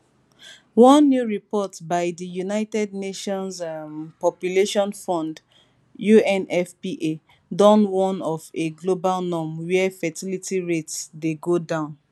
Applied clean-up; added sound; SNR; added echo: none; none; none; none.